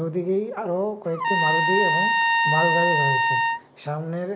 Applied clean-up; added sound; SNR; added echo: none; Trumpet; -5 dB; none.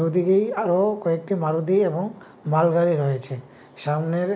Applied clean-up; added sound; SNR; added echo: none; none; none; none.